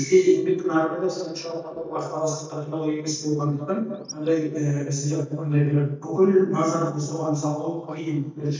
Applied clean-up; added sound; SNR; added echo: neural mask model DeepFilterNet 3.